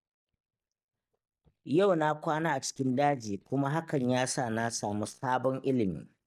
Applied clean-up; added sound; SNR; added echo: neural mask model DeepFilterNet 3.